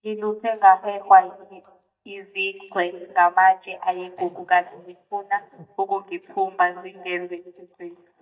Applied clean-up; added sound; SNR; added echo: neural mask model DeepFilterNet 3.